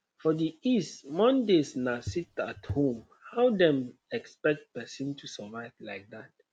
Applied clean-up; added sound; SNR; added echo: none; Walk, footsteps / Bird vocalization, bird call, bird song; 14 dB; none.